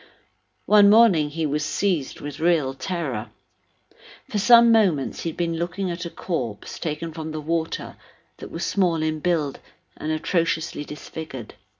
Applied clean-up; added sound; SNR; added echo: none; none; none; reverberation time 0.3 s.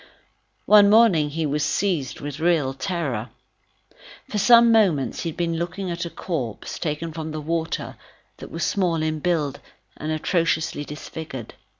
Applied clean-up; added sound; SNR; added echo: none; none; none; none.